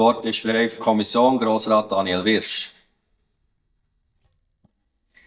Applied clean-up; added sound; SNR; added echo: neural mask model DeepFilterNet 3.